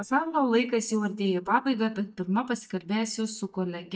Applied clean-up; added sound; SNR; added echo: neural mask model DeepFilterNet 3.